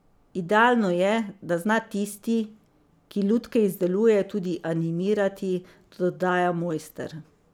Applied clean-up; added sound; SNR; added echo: none; none; none; none.